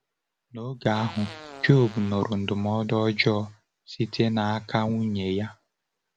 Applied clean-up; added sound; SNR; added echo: none; Fart; 18 dB; none.